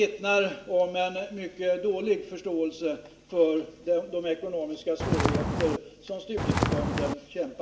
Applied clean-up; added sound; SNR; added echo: none; Walk, footsteps; -2 dB; reverberation time 1.9 s.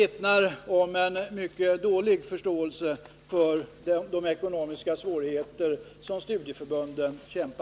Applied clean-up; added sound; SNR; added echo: none; none; none; none.